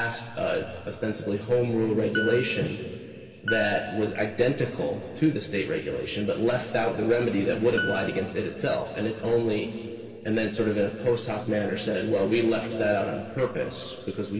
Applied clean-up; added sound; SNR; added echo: none; Piano; 9 dB; reverberation time 2.5 s.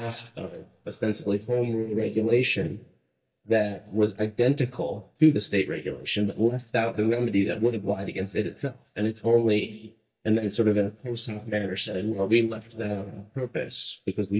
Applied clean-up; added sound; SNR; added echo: neural mask model DeepFilterNet 3.